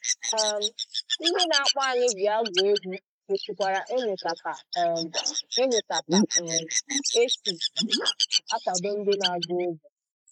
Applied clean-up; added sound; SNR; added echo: neural mask model Resemble Enhance denoiser.